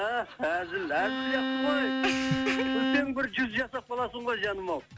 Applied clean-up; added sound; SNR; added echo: none; Bowed string instrument; 0 dB; none.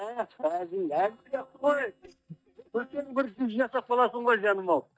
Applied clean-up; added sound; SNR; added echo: neural mask model DeepFilterNet 3.